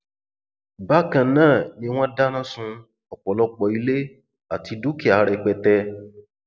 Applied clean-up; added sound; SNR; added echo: none; none; none; none.